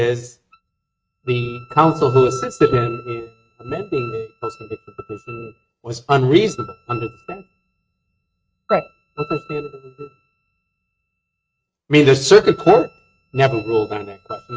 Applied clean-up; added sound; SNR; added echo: neural mask model RNNoise.